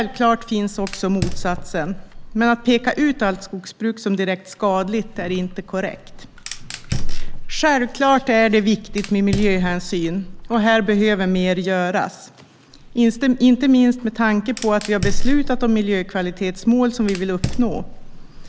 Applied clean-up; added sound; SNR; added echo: none; Fire; 6 dB; none.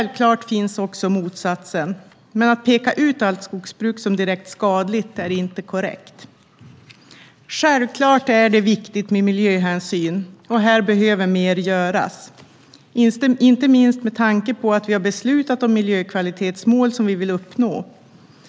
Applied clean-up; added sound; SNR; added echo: none; none; none; none.